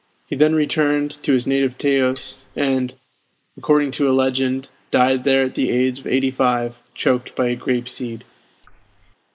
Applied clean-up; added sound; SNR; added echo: neural mask model Resemble Enhance denoiser.